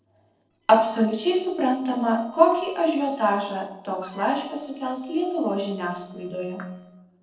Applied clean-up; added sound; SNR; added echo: neural separator model SepFormer DNS4.